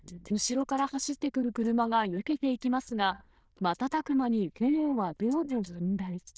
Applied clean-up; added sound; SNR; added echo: neural diffusion model UNIVERSE++.